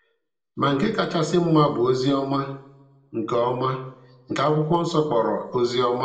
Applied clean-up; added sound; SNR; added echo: none; none; none; reverberation time 0.5 s.